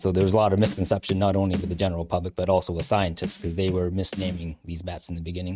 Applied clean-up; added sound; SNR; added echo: neural mask model RNNoise.